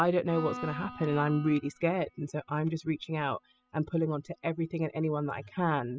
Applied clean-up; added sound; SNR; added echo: classical method spectral subtraction.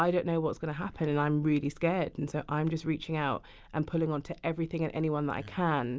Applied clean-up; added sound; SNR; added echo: none; none; none; none.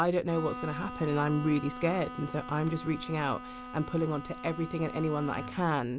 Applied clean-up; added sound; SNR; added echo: none; Bowed string instrument; 11 dB; none.